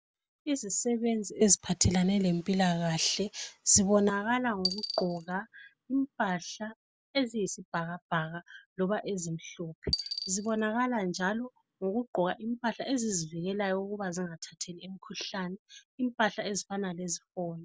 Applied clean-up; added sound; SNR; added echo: none; Coin (dropping); 10 dB; none.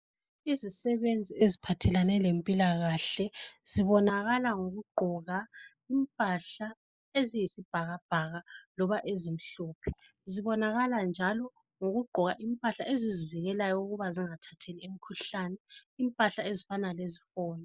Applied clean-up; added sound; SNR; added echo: neural mask model Resemble Enhance denoiser.